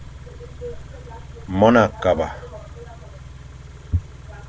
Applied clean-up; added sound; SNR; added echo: none; Idling / Car; 14 dB; none.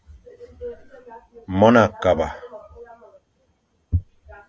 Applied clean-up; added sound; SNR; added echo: none; none; none; none.